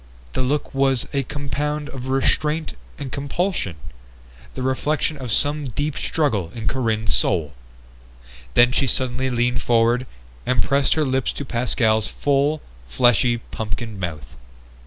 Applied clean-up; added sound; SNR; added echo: none; none; none; none.